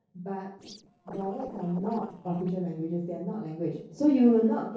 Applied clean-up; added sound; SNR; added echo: neural separator model SepFormer DNS4.